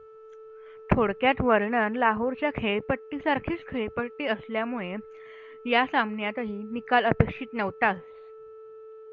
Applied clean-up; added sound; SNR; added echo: none; Organ; 18 dB; none.